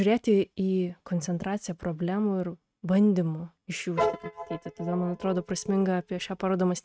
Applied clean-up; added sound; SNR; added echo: neural mask model RNNoise.